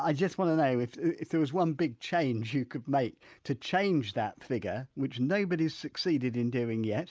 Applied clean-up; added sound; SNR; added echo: neural mask model Resemble Enhance denoiser.